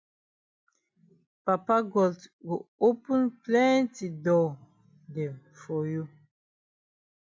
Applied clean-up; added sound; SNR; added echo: none; none; none; none.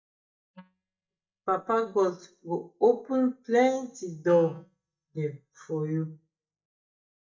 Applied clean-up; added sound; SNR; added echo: neural mask model DeepFilterNet 3.